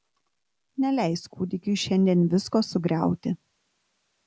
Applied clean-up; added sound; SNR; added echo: none; none; none; none.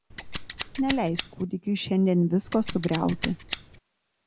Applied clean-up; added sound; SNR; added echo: none; Scissors; 2 dB; none.